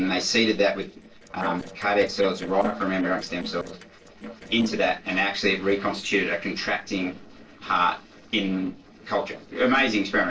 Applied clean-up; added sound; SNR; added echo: neural separator model SepFormer DNS4.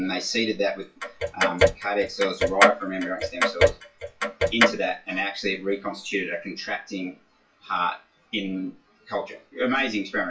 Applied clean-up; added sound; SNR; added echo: classical method WPE with log-MMSE.